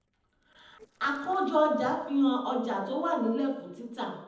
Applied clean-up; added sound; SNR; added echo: neural separator model SepFormer DNS4.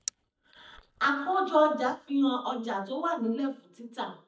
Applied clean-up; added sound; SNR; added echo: neural mask model DeepFilterNet 3.